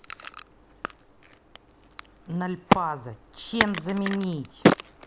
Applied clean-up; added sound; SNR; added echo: none; Crack; -4 dB; none.